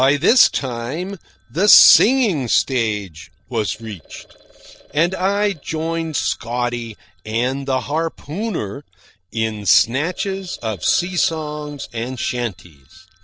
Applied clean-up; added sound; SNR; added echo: neural separator model SepFormer DNS4.